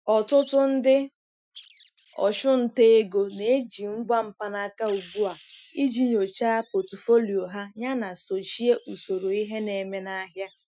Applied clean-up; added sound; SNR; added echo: classical method Wiener filter.